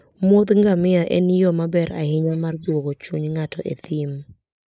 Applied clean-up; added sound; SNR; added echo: neural mask model Resemble Enhance denoiser.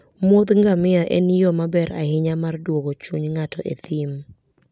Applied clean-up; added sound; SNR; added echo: none; none; none; none.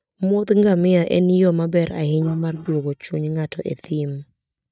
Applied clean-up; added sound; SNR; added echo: neural mask model DeepFilterNet 3.